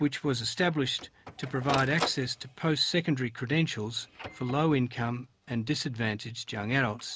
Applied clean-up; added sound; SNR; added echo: none; Printer; 13 dB; none.